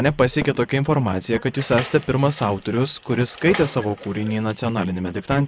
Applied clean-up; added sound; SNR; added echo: none; Door + Fireworks; 16 dB; none.